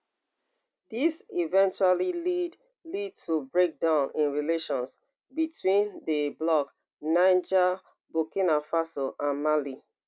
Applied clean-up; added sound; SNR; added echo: none; none; none; none.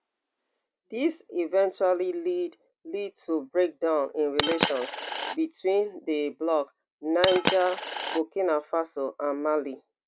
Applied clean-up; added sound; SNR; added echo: none; Coin (dropping); 2 dB; none.